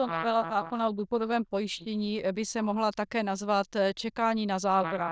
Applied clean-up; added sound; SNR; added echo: neural diffusion model UNIVERSE++.